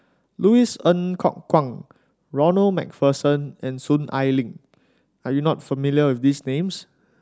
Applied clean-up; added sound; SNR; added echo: none; none; none; none.